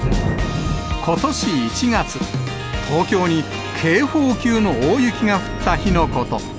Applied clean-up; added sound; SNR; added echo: none; Thunder / Rain; 8 dB; none.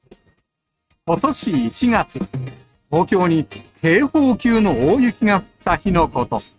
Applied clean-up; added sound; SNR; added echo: neural mask model RNNoise.